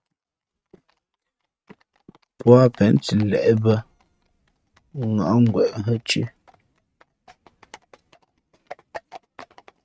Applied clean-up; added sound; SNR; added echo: neural mask model RNNoise.